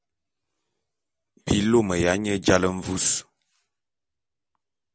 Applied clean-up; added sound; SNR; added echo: none; none; none; none.